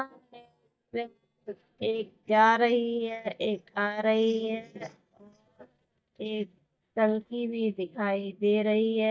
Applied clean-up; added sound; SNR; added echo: neural mask model DeepFilterNet 3.